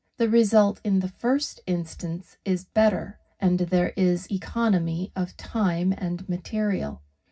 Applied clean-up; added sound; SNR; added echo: none; none; none; reverberation time 0.4 s.